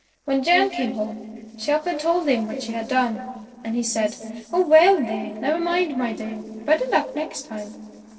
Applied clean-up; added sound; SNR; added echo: neural separator model SepFormer DNS4.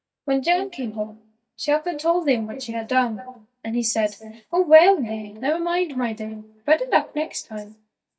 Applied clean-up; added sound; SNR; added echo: neural mask model DeepFilterNet 3.